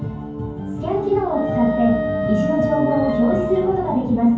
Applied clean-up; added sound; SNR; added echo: none; Wind instrument, woodwind instrument; 6 dB; reverberation time 0.9 s.